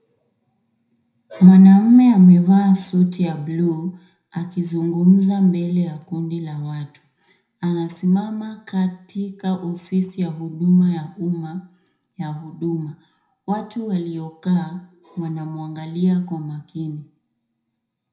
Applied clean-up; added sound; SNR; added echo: none; none; none; reverberation time 0.4 s.